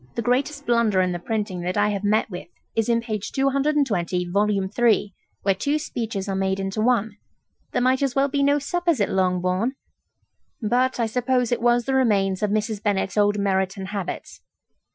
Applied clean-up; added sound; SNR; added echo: classical method Wiener filter.